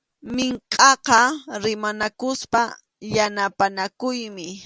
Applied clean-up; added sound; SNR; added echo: none; none; none; none.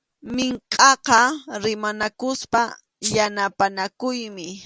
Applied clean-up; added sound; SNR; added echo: none; Rattle (instrument); 8 dB; none.